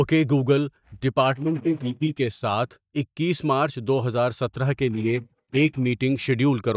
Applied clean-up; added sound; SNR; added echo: neural mask model DeepFilterNet 3.